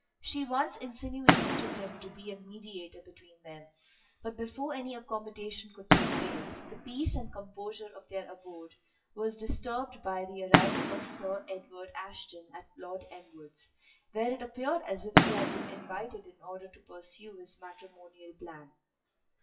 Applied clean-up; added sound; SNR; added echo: classical method WPE with log-MMSE.